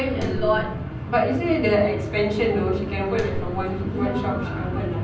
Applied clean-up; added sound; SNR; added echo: none; Clapping; 12 dB; reverberation time 0.6 s.